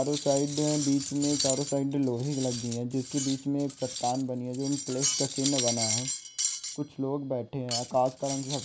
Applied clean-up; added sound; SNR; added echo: none; Cutlery, silverware; 5 dB; none.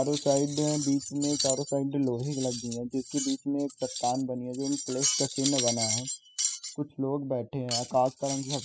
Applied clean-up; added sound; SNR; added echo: classical method spectral subtraction.